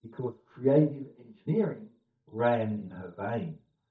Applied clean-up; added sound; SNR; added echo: neural mask model DeepFilterNet 3.